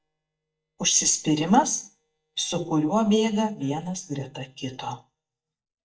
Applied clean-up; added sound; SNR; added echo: neural mask model DeepFilterNet 3.